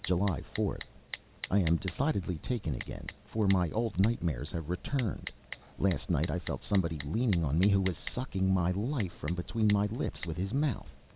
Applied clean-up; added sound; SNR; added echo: none; Typing; 17 dB; none.